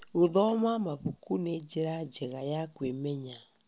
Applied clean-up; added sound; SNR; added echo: none; none; none; none.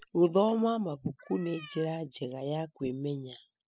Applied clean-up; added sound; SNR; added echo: classical method spectral subtraction.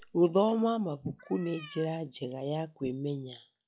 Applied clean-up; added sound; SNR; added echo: classical method log-MMSE.